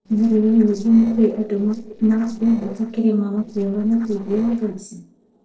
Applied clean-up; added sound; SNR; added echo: neural separator model SepFormer DNS4.